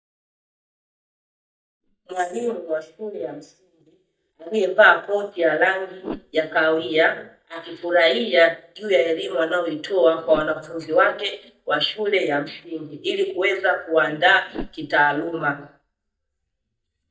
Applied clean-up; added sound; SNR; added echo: neural mask model DeepFilterNet 3.